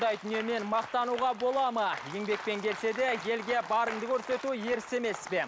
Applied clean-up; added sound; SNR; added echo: none; none; none; none.